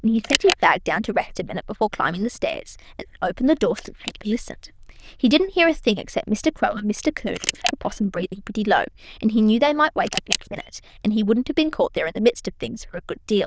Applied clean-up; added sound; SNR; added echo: neural diffusion model UNIVERSE++.